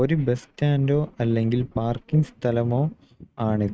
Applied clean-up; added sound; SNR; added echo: neural mask model RNNoise.